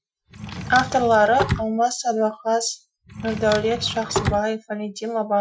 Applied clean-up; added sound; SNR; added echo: classical method Wiener filter.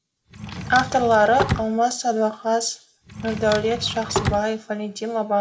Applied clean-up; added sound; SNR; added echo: none; Drawer open or close; 7 dB; none.